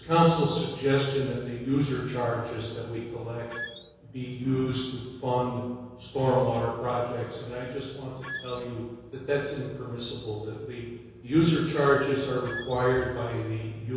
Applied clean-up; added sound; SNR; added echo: none; Squeak; 11 dB; reverberation time 1.2 s.